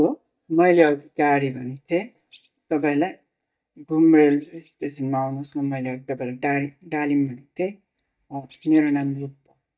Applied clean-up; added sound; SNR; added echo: neural mask model DeepFilterNet 3.